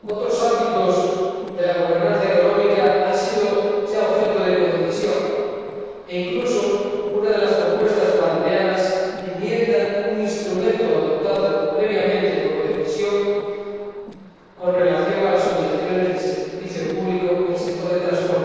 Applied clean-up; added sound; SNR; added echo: neural separator model SepFormer DNS4.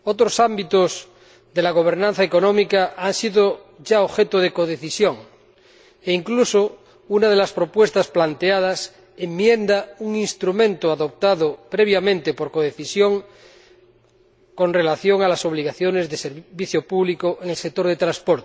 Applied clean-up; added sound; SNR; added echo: none; none; none; none.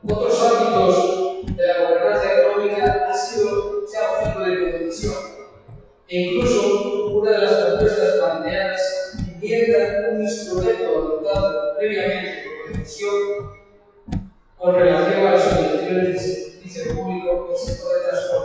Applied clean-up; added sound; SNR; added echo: classical method WPE with log-MMSE.